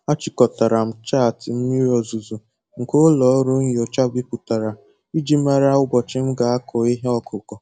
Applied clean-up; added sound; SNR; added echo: none; none; none; none.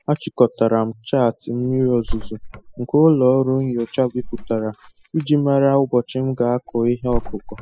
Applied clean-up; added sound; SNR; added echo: classical method spectral subtraction.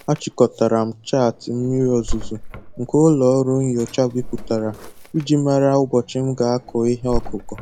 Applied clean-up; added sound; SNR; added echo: none; Drawer open or close; 11 dB; none.